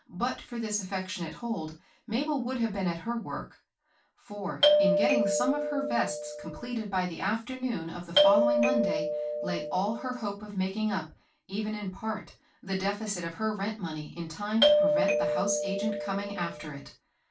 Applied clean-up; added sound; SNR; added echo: none; Doorbell; -5 dB; reverberation time 0.2 s.